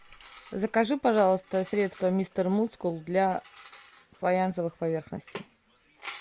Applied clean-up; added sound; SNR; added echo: none; none; none; none.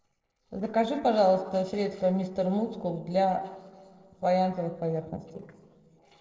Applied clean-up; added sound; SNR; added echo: neural separator model SepFormer DNS4.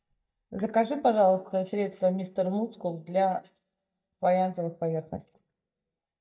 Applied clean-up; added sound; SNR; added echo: neural mask model DeepFilterNet 3.